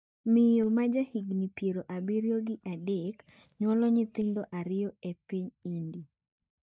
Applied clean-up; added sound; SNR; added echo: neural mask model DeepFilterNet 3.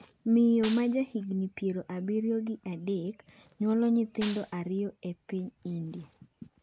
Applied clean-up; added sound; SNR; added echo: none; Gunshot, gunfire; 17 dB; none.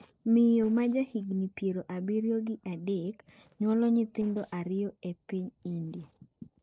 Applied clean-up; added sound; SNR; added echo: neural separator model SepFormer DNS4.